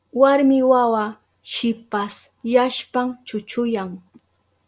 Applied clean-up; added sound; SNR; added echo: none; none; none; none.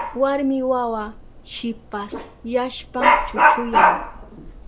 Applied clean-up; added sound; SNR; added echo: none; Dog; -4 dB; none.